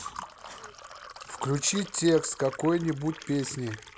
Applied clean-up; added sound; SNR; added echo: none; Liquid; 15 dB; none.